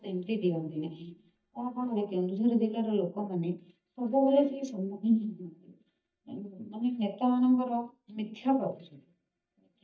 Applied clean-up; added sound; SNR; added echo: neural mask model DeepFilterNet 3.